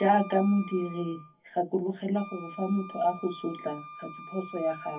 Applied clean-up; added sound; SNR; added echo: none; Wind instrument, woodwind instrument; 16 dB; reverberation time 0.3 s.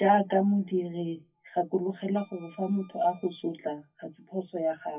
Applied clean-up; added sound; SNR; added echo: classical method WPE with log-MMSE.